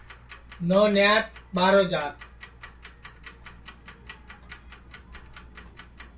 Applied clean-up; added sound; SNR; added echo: none; Tick-tock; 16 dB; reverberation time 0.2 s.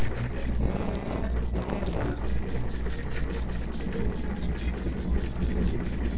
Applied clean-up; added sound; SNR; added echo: neural separator model SepFormer DNS4.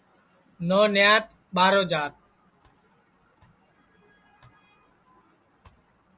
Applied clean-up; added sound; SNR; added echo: none; none; none; none.